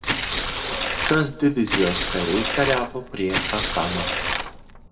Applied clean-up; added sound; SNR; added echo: none; Tearing; 2 dB; reverberation time 0.8 s.